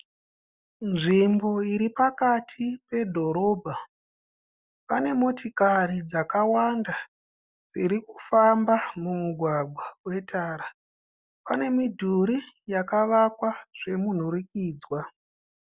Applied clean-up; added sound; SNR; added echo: none; none; none; none.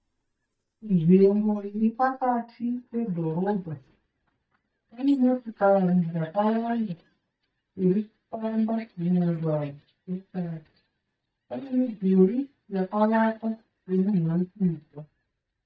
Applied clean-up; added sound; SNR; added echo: neural mask model DeepFilterNet 3.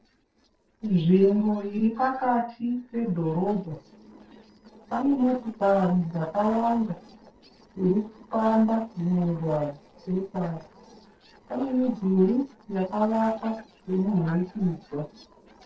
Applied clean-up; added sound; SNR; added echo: neural separator model SepFormer DNS4.